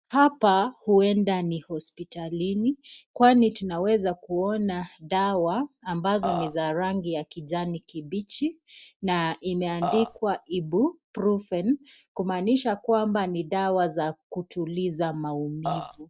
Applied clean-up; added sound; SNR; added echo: neural mask model DeepFilterNet 3.